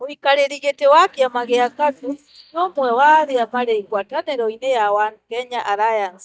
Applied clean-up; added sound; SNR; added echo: neural mask model DeepFilterNet 3.